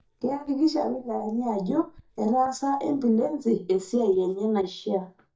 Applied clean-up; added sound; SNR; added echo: neural mask model DeepFilterNet 3.